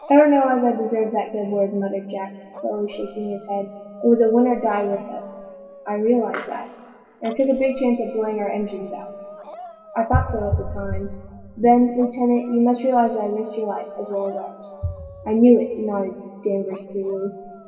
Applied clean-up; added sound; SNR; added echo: none; Dog; 20 dB; reverberation time 2.0 s.